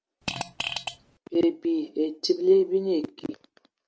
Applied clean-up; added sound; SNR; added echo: none; Fart; 8 dB; none.